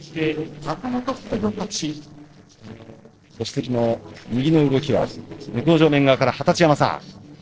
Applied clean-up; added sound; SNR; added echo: neural separator model SepFormer DNS4.